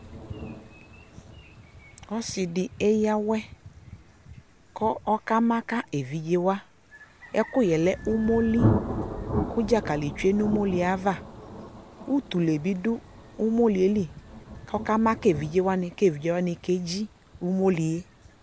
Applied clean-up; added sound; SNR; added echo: none; Thunder; 9 dB; none.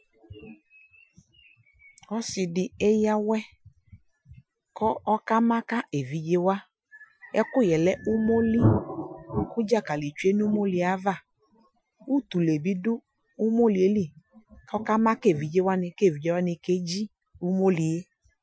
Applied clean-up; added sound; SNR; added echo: classical method Wiener filter.